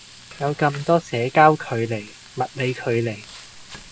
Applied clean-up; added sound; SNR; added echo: none; Frying (food); 20 dB; none.